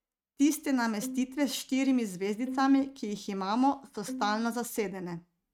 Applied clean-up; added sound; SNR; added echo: neural mask model RNNoise.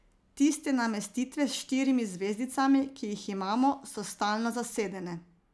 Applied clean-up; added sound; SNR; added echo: none; none; none; none.